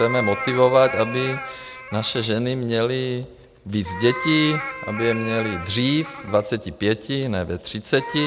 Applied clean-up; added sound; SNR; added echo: none; Meow; 10 dB; none.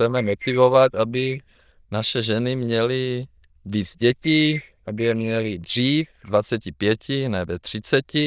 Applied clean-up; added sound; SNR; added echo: neural diffusion model UNIVERSE++.